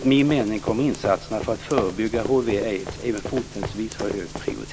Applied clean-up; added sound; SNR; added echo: none; Run; 9 dB; none.